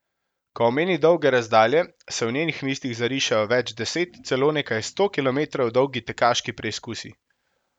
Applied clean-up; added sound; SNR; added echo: none; none; none; none.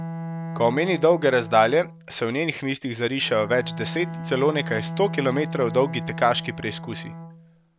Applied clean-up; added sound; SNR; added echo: none; Bowed string instrument; 10 dB; none.